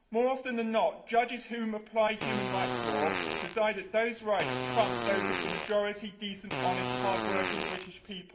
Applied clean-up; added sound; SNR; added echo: none; Fart; 2 dB; reverberation time 0.6 s.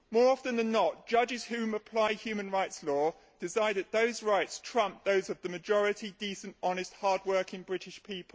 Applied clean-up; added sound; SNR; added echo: none; none; none; none.